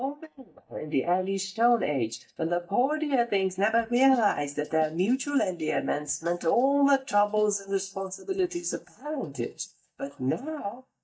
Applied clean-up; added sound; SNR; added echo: neural mask model DeepFilterNet 3.